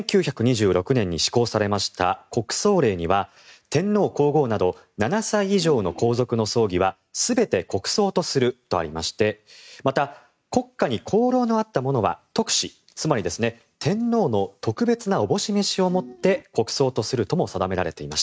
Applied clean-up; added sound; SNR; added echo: neural mask model RNNoise.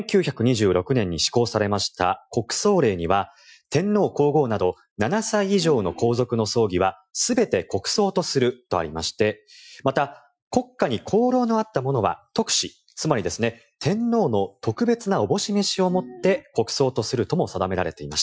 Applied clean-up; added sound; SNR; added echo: classical method Wiener filter.